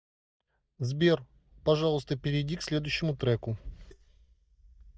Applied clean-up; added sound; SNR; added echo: neural mask model DeepFilterNet 3.